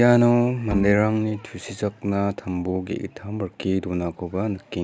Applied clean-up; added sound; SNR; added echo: none; Bowed string instrument; 10 dB; none.